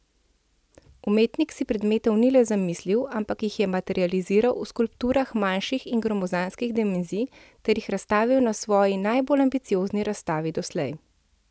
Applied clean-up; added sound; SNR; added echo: none; none; none; none.